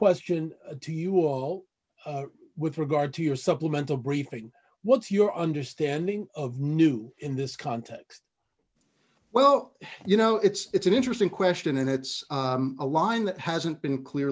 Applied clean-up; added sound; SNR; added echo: none; none; none; none.